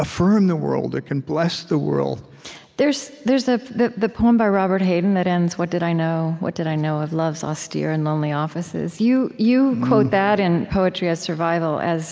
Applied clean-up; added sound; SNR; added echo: none; none; none; none.